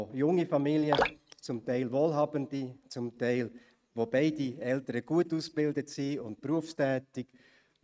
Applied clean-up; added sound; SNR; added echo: neural mask model RNNoise.